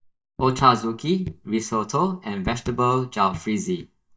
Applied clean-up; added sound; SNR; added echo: neural mask model DeepFilterNet 3.